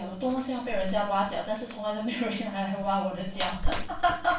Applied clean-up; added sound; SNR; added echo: none; Drawer open or close; 5 dB; reverberation time 0.3 s.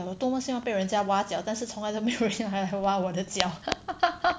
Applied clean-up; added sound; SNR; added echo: none; none; none; none.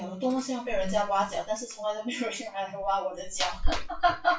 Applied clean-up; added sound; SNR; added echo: classical method WPE with log-MMSE.